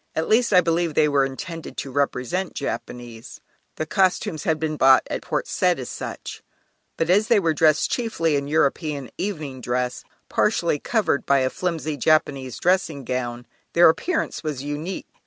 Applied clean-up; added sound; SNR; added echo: none; none; none; none.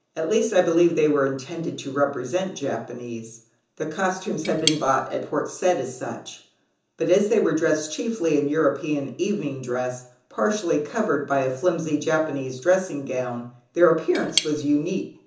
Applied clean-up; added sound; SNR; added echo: none; Cutlery, silverware / Tap; 7 dB; reverberation time 0.7 s.